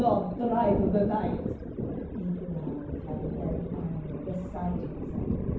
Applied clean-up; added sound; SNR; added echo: none; Thunder; 2 dB; reverberation time 0.9 s.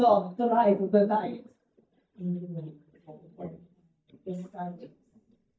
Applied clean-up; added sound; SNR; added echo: neural mask model DeepFilterNet 3.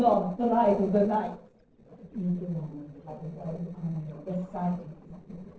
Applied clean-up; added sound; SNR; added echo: neural separator model SepFormer DNS4.